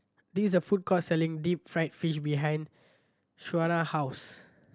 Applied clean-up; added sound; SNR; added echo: none; none; none; none.